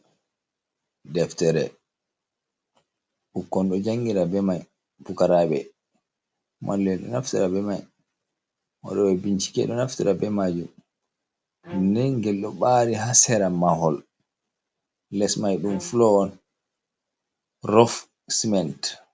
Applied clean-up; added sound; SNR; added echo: none; Bowed string instrument; 19 dB; none.